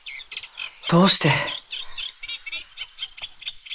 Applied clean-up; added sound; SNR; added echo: neural mask model Resemble Enhance denoiser.